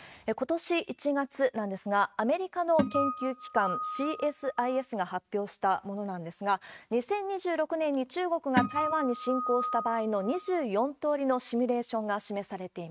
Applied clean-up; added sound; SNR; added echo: neural mask model RNNoise.